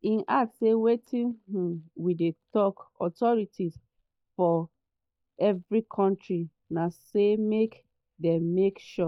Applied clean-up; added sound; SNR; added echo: neural mask model DeepFilterNet 3.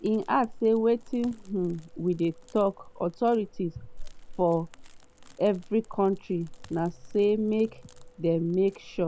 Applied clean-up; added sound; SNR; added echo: none; Crackle; 16 dB; none.